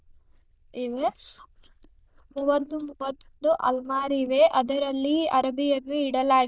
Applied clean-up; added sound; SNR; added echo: neural diffusion model UNIVERSE++.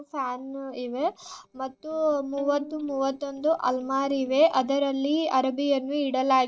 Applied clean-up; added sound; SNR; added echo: neural separator model SepFormer DNS4.